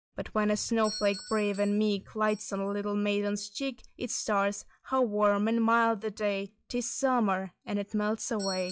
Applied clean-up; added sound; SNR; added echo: classical method log-MMSE.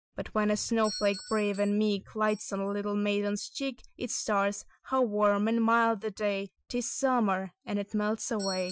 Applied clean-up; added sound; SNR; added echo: classical method Wiener filter.